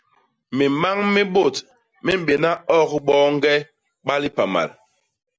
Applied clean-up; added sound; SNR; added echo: none; none; none; none.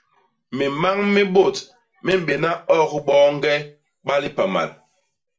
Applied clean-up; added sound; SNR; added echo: none; none; none; reverberation time 0.3 s.